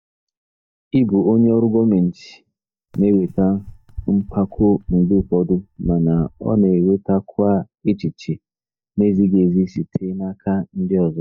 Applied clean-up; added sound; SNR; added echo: neural mask model DeepFilterNet 3.